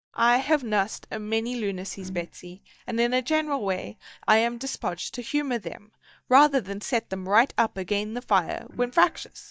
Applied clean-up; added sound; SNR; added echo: neural mask model DeepFilterNet 3.